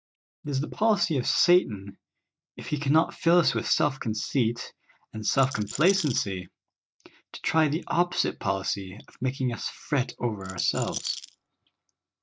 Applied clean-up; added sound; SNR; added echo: neural mask model DeepFilterNet 3.